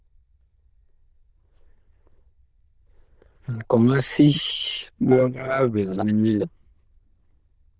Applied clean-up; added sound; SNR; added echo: neural diffusion model UNIVERSE++.